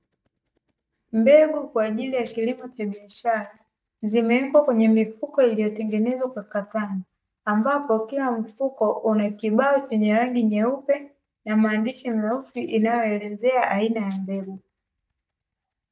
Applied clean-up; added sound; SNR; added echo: neural mask model DeepFilterNet 3.